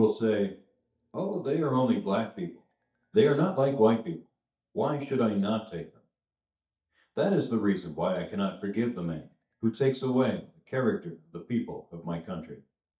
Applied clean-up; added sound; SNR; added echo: neural mask model DeepFilterNet 3.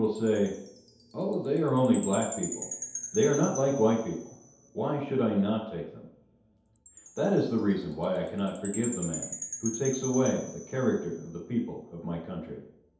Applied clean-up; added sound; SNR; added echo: none; Chime; 13 dB; reverberation time 0.8 s.